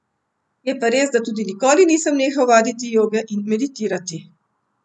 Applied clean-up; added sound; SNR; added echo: none; none; none; none.